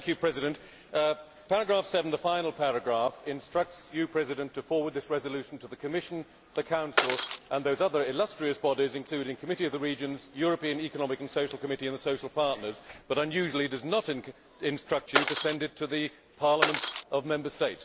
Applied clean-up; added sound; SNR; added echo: none; Shatter; -2 dB; none.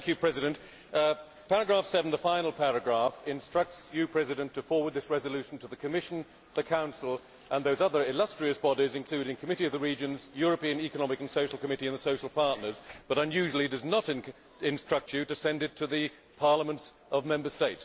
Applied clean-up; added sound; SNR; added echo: none; none; none; none.